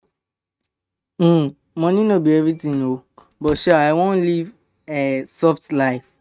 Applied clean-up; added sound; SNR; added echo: neural mask model RNNoise.